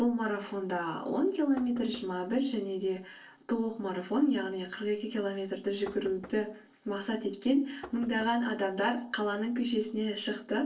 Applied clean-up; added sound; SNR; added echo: neural separator model SepFormer DNS4.